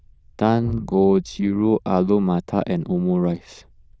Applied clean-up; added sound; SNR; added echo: neural diffusion model UNIVERSE++.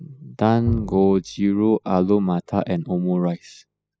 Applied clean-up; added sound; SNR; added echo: classical method spectral subtraction.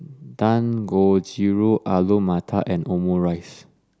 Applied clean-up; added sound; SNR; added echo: none; none; none; none.